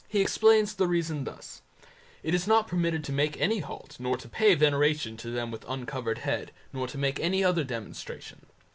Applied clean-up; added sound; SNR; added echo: none; none; none; none.